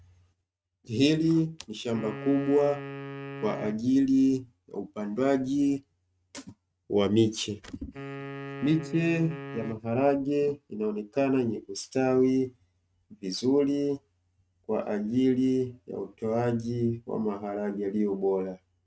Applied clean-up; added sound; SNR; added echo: neural mask model RNNoise.